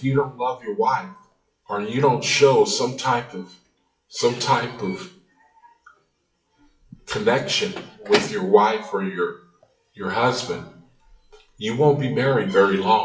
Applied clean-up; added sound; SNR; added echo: classical method WPE with log-MMSE.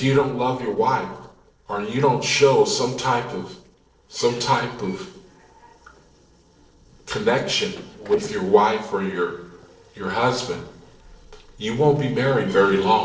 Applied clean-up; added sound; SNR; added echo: neural separator model SepFormer DNS4.